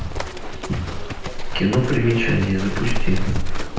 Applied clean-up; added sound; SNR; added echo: none; Livestock, farm animals, working animals; 0 dB; reverberation time 0.8 s.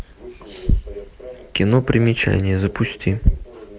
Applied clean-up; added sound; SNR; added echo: none; none; none; none.